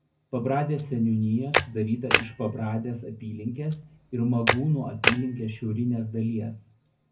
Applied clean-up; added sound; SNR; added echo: none; Camera; 1 dB; reverberation time 0.4 s.